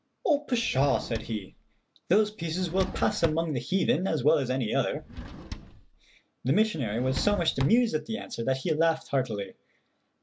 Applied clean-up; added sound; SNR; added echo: none; Drawer open or close; 11 dB; none.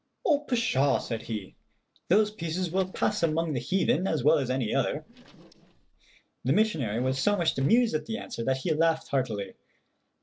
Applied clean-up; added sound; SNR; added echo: neural separator model SepFormer DNS4.